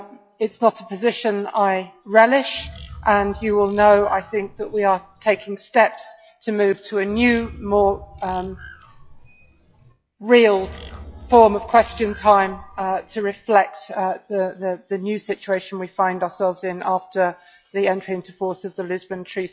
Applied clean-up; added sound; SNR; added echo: classical method log-MMSE.